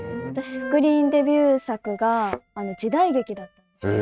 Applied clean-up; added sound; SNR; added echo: neural mask model RNNoise.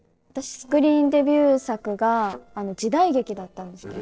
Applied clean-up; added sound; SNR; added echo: neural separator model SepFormer DNS4.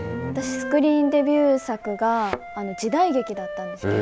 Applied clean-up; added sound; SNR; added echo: none; Thump, thud + Wind instrument, woodwind instrument; 12 dB; none.